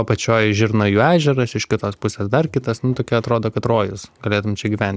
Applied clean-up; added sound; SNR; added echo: none; none; none; none.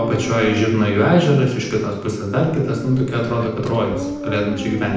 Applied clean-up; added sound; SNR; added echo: none; Dog; 11 dB; reverberation time 0.9 s.